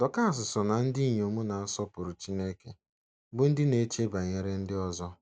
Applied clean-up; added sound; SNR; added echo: none; none; none; none.